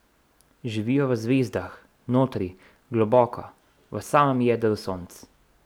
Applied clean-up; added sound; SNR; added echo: none; none; none; none.